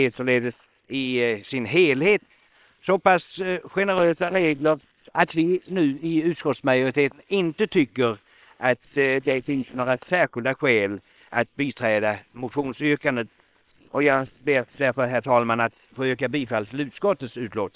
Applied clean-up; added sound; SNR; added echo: neural separator model SepFormer WHAM!.